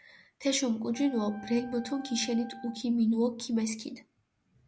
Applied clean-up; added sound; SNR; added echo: none; Wind instrument, woodwind instrument; 19 dB; none.